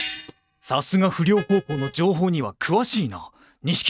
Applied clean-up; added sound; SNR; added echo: neural mask model RNNoise.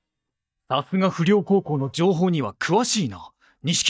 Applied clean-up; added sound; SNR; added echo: neural mask model DeepFilterNet 3.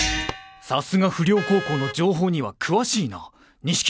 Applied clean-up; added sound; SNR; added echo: none; Vehicle horn, car horn, honking; 15 dB; none.